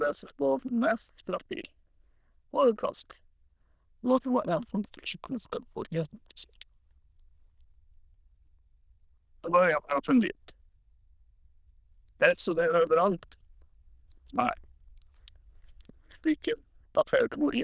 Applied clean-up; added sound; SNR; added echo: neural diffusion model UNIVERSE++.